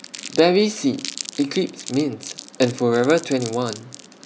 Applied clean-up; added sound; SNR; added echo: none; Crumpling, crinkling; 15 dB; none.